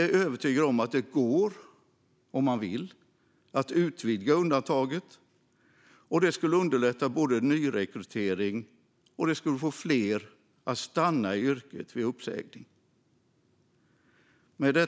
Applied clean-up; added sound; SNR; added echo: none; none; none; none.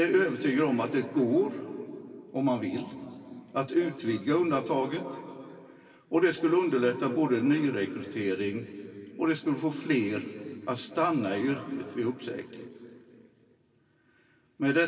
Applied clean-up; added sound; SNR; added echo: none; none; none; reverberation time 3.0 s.